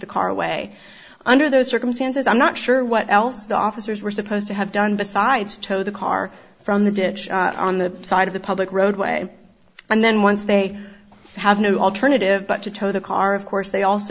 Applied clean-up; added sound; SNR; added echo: none; none; none; none.